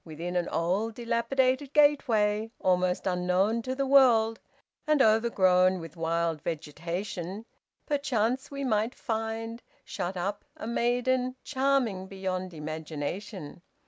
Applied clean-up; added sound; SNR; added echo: none; none; none; none.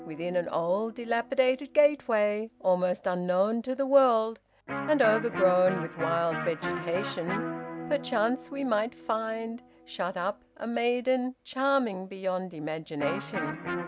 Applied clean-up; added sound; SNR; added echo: none; Electric guitar; 11 dB; none.